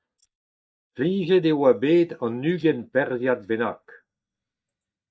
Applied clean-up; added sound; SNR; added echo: neural mask model DeepFilterNet 3.